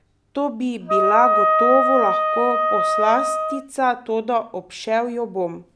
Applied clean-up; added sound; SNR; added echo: none; Wind instrument, woodwind instrument; -4 dB; none.